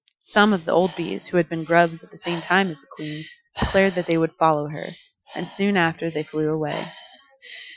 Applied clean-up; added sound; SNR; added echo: classical method Wiener filter.